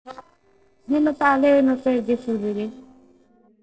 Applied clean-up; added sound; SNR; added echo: neural separator model SepFormer DNS4.